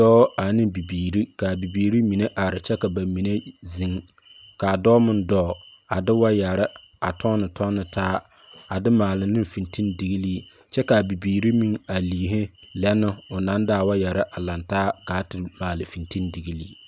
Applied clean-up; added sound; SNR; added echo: none; none; none; none.